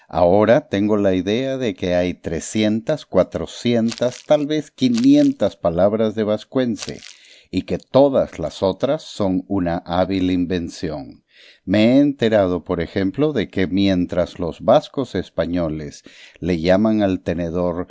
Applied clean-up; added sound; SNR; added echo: none; Crumpling, crinkling; 20 dB; none.